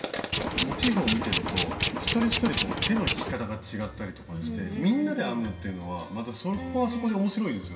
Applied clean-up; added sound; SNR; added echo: none; Tools; -5 dB; reverberation time 2.2 s.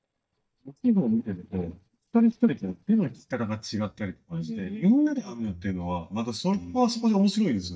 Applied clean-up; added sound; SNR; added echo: neural mask model DeepFilterNet 3.